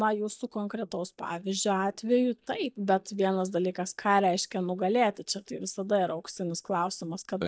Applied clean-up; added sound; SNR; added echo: neural mask model DeepFilterNet 3.